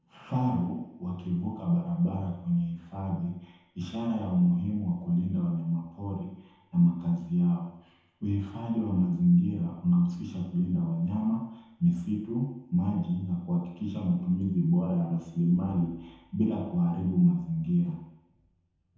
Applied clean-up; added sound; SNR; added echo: none; none; none; reverberation time 0.9 s.